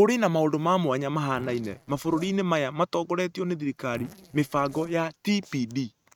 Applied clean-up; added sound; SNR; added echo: neural mask model RNNoise.